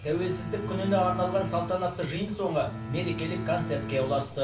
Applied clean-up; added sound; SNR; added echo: none; Bowed string instrument; 7 dB; reverberation time 0.3 s.